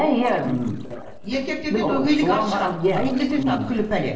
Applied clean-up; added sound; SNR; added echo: neural separator model SepFormer DNS4.